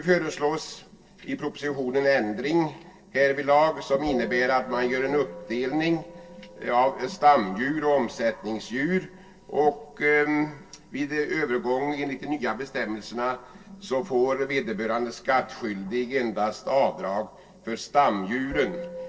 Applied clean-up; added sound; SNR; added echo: neural separator model SepFormer DNS4.